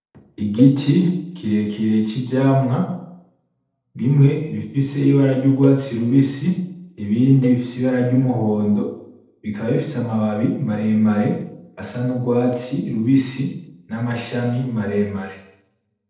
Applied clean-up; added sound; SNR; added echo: neural separator model SepFormer DNS4.